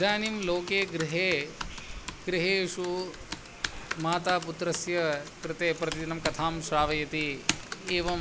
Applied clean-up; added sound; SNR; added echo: none; Computer keyboard; 11 dB; none.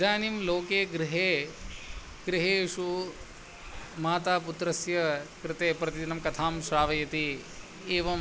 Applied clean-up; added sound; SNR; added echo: none; none; none; none.